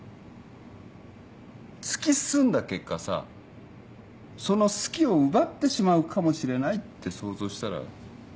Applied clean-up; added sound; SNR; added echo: none; none; none; none.